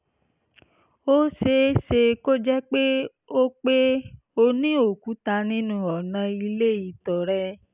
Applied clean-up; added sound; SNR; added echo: none; none; none; none.